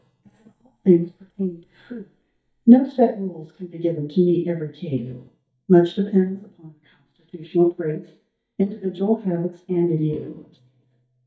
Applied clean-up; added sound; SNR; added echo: neural mask model DeepFilterNet 3.